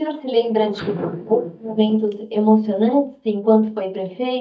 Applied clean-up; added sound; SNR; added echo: neural mask model DeepFilterNet 3.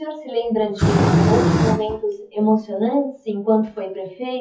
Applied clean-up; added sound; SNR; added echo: classical method WPE with log-MMSE.